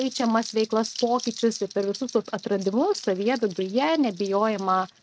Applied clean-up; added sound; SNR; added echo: neural mask model RNNoise.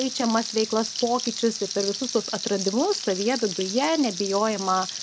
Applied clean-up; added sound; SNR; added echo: none; Frying (food); 8 dB; none.